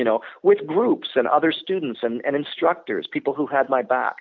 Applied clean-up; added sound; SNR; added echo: none; none; none; none.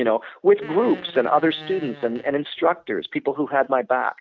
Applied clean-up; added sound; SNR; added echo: neural mask model RNNoise.